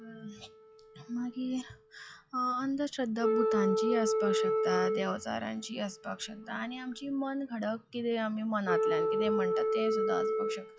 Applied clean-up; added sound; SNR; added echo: classical method log-MMSE.